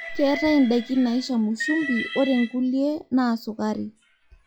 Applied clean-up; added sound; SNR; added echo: classical method log-MMSE.